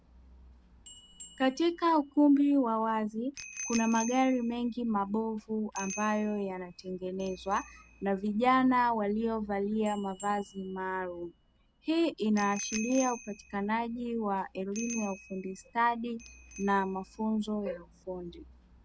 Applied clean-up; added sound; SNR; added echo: none; Bicycle bell; 17 dB; none.